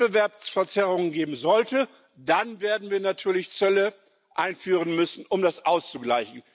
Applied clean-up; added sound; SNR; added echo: none; none; none; none.